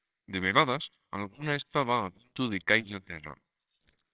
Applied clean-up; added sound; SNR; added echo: neural separator model SepFormer WHAMR!.